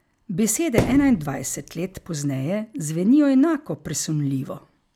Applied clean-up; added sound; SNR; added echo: none; Thump, thud; 6 dB; none.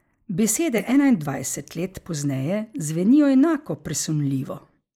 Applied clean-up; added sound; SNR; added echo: neural mask model Resemble Enhance denoiser.